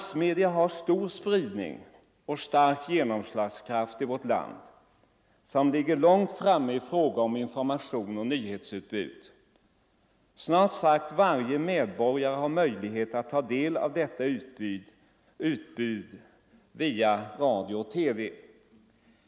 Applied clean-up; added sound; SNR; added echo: none; none; none; none.